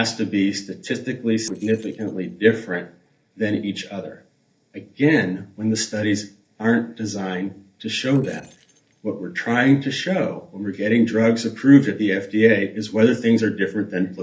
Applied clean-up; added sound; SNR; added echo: neural separator model SepFormer DNS4.